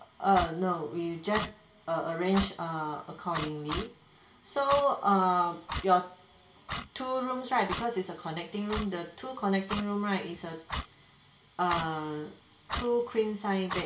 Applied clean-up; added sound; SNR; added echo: none; Clock; 11 dB; reverberation time 0.5 s.